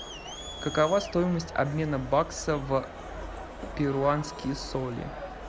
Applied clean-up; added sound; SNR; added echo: none; Crowd; 11 dB; none.